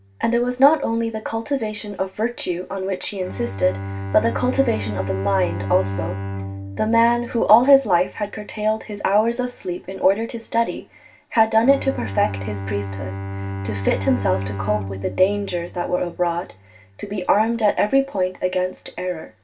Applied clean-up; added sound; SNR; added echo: none; Bowed string instrument; 10 dB; reverberation time 0.2 s.